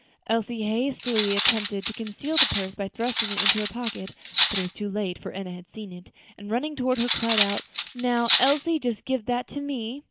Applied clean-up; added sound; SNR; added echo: none; Cutlery, silverware; 0 dB; none.